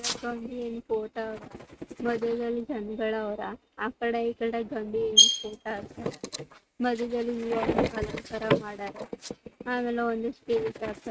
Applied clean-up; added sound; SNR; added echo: neural mask model RNNoise.